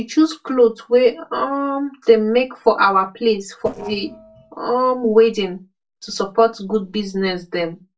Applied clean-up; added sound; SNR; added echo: neural separator model SepFormer DNS4.